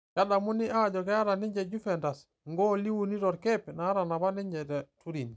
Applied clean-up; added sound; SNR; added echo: none; none; none; none.